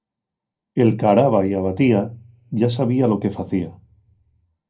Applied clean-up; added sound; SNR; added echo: none; none; none; reverberation time 0.2 s.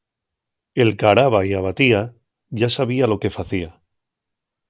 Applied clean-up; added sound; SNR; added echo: none; none; none; none.